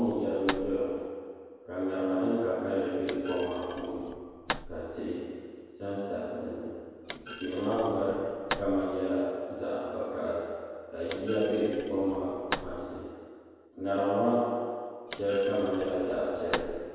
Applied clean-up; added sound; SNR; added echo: none; Thump, thud; 12 dB; reverberation time 1.9 s.